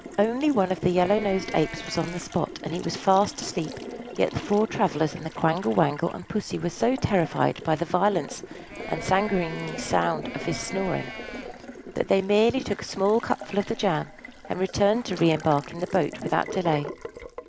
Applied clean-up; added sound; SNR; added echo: none; Livestock, farm animals, working animals + Water tap, faucet; 13 dB; none.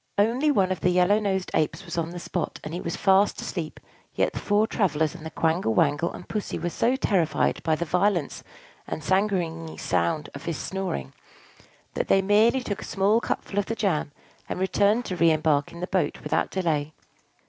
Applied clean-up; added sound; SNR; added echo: none; none; none; none.